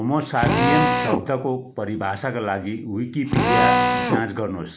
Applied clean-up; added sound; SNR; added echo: none; Drill; -2 dB; none.